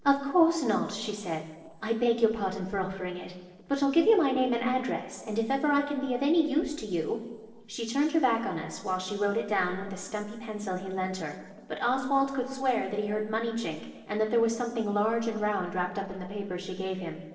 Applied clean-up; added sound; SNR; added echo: neural separator model SepFormer DNS4.